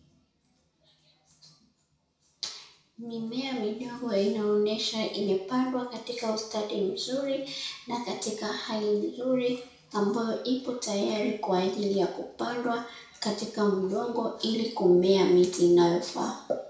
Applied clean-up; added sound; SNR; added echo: none; none; none; reverberation time 0.6 s.